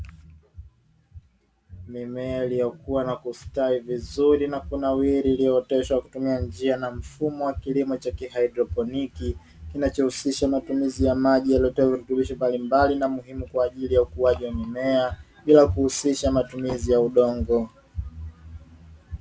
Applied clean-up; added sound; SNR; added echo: none; none; none; none.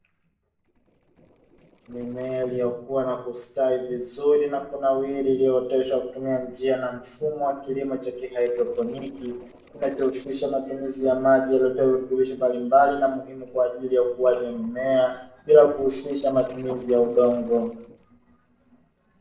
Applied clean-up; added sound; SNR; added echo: neural separator model SepFormer DNS4.